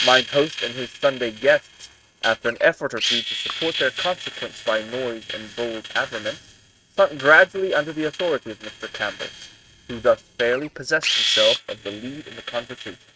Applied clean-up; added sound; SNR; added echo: neural mask model RNNoise.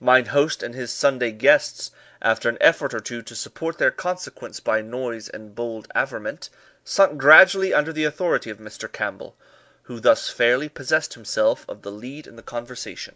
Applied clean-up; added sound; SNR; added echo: none; none; none; none.